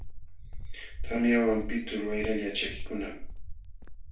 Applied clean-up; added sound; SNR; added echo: none; Cricket; 4 dB; reverberation time 0.3 s.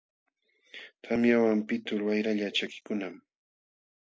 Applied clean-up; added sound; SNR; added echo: none; none; none; none.